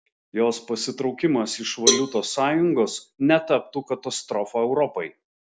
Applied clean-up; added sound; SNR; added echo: none; Cowbell; 4 dB; none.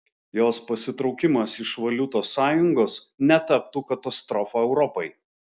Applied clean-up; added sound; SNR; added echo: none; none; none; none.